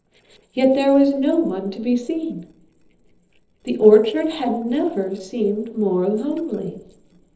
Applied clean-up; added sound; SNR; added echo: neural separator model SepFormer DNS4.